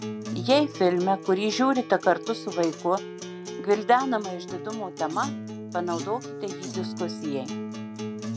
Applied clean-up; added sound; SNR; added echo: none; Acoustic guitar; 9 dB; none.